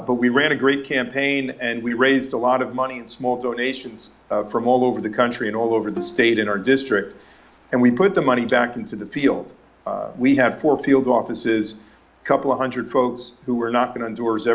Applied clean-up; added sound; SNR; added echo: none; Bowed string instrument; 17 dB; none.